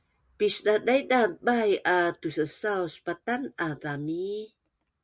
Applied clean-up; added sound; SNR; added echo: none; none; none; none.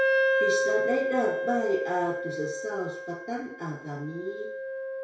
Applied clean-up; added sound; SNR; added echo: none; Wind instrument, woodwind instrument; -2 dB; reverberation time 0.6 s.